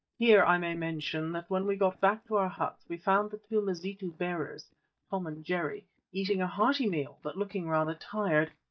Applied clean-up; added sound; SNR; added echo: neural mask model DeepFilterNet 3.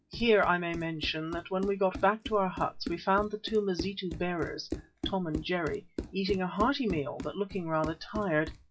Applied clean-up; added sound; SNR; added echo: classical method WPE with log-MMSE.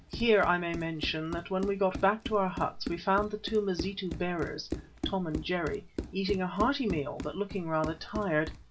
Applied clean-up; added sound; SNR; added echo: none; Run; 10 dB; reverberation time 0.2 s.